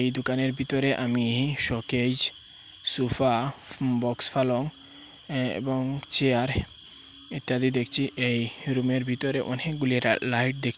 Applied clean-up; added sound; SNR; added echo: none; none; none; none.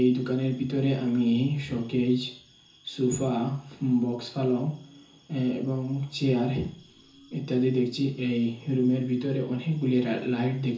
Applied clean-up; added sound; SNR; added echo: none; none; none; reverberation time 0.6 s.